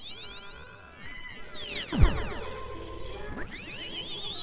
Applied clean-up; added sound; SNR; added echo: neural separator model SepFormer WHAMR!.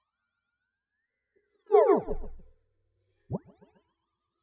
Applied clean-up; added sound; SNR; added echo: neural mask model DeepFilterNet 3.